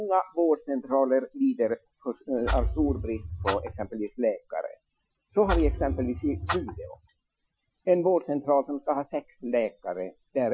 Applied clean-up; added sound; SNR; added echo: classical method Wiener filter.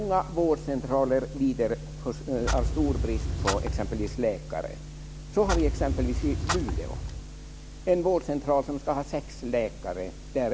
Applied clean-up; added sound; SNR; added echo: none; Clock; 1 dB; none.